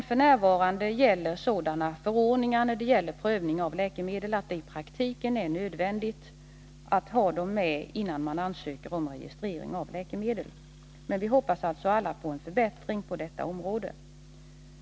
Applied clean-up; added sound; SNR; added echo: none; none; none; none.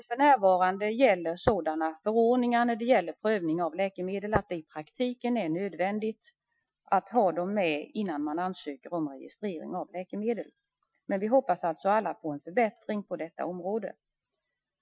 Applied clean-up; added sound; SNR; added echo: classical method Wiener filter.